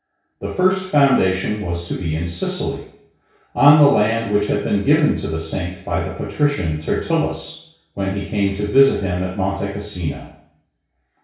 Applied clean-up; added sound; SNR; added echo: none; none; none; reverberation time 0.6 s.